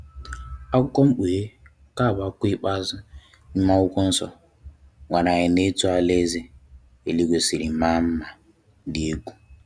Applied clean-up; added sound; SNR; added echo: none; none; none; none.